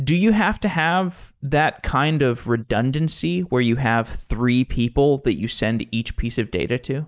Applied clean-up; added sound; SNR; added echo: neural mask model Resemble Enhance denoiser.